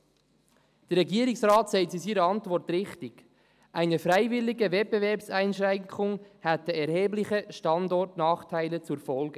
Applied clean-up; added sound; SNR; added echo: none; none; none; none.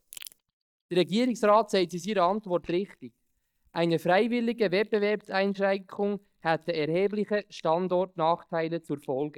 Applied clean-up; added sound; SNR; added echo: neural mask model DeepFilterNet 3.